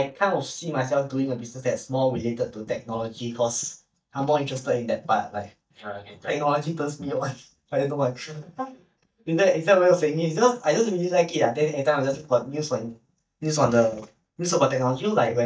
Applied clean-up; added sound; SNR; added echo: neural mask model DeepFilterNet 3.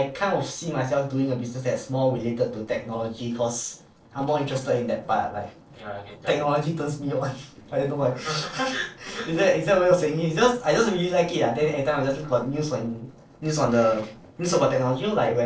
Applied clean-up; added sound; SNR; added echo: neural separator model SepFormer DNS4.